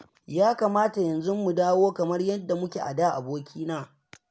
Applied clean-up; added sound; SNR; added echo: none; none; none; none.